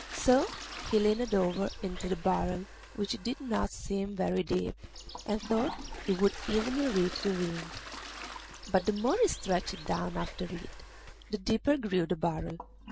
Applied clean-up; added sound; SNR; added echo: none; Bird + Toilet flush; 12 dB; none.